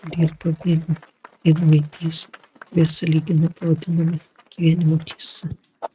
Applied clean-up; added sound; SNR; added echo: neural mask model RNNoise.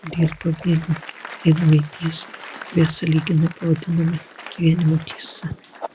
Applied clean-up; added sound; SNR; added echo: none; Applause; 18 dB; none.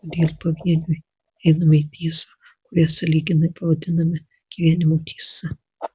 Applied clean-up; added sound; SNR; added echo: none; none; none; none.